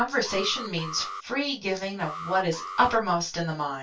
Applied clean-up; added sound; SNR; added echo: none; Alarm; 12 dB; reverberation time 0.2 s.